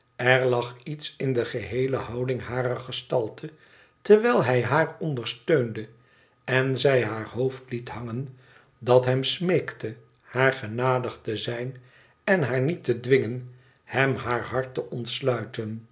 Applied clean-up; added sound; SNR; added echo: none; none; none; none.